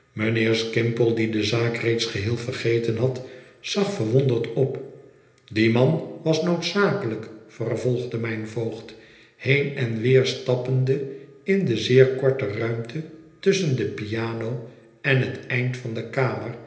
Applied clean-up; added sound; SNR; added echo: none; none; none; reverberation time 1.0 s.